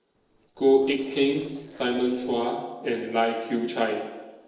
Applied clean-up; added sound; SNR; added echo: neural separator model SepFormer DNS4.